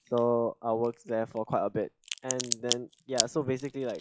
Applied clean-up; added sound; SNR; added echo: classical method log-MMSE.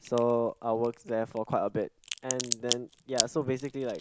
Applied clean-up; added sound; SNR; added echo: none; Crack; 7 dB; none.